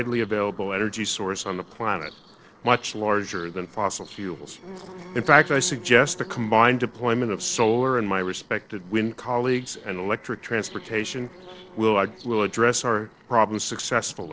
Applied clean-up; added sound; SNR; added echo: neural separator model SepFormer DNS4.